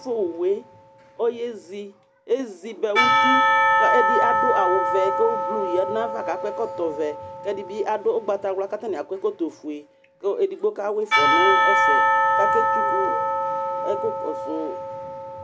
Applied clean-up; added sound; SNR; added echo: none; Church bell / Percussion; -3 dB; none.